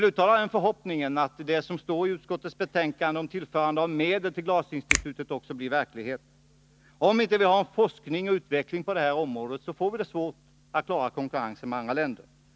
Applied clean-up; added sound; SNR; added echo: none; Finger snapping; 5 dB; none.